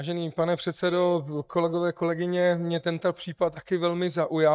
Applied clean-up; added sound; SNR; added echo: neural mask model DeepFilterNet 3.